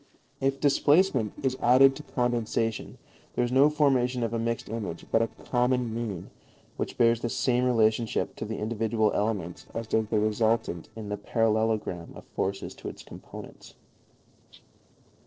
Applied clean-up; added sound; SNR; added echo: neural separator model SepFormer DNS4.